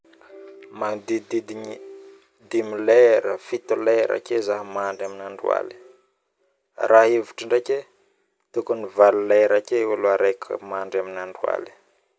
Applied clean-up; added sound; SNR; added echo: none; none; none; none.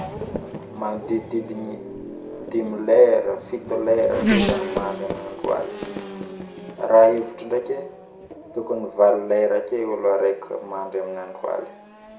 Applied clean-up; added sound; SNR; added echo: none; Race car, auto racing / Accelerating, revving, vroom; 9 dB; reverberation time 0.4 s.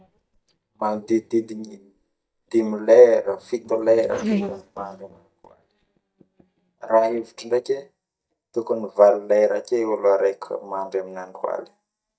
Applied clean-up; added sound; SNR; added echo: neural mask model DeepFilterNet 3.